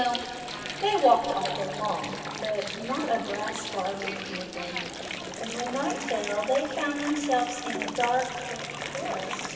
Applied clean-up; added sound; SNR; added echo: none; Water; 7 dB; reverberation time 2.6 s.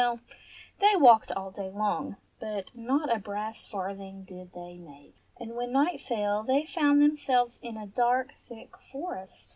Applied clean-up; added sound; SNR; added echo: none; none; none; none.